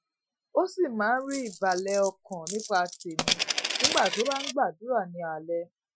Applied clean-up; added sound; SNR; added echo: classical method Wiener filter.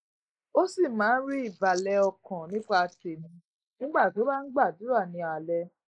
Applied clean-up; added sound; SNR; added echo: neural mask model Resemble Enhance denoiser.